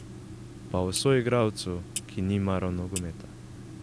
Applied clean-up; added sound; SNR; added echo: none; Clock; 11 dB; none.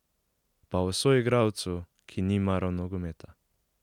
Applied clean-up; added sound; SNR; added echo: none; none; none; none.